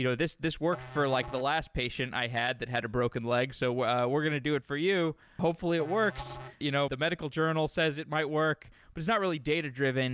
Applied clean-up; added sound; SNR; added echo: none; Musical instrument; 18 dB; none.